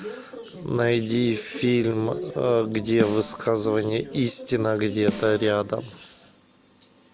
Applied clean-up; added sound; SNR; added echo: none; Snare drum; 11 dB; none.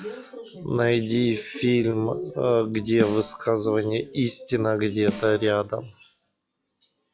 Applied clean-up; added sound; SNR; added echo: classical method log-MMSE.